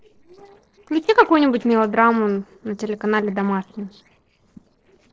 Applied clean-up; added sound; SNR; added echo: neural separator model SepFormer DNS4.